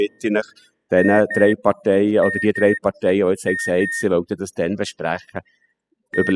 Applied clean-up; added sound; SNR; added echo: classical method spectral subtraction.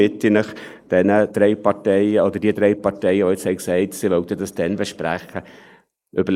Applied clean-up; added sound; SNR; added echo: neural mask model Resemble Enhance denoiser.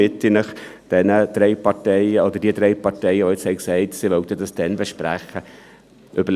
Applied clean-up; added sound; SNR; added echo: none; none; none; none.